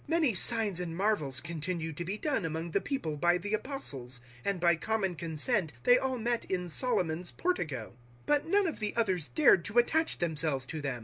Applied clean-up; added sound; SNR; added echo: none; none; none; none.